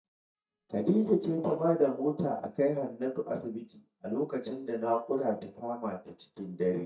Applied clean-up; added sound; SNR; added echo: neural mask model DeepFilterNet 3.